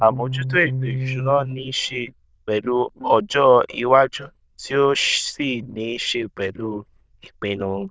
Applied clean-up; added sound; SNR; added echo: neural diffusion model UNIVERSE++.